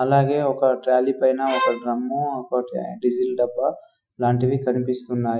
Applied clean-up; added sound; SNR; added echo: classical method Wiener filter.